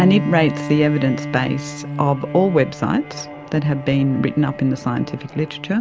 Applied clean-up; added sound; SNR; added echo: none; Bowed string instrument; 11 dB; none.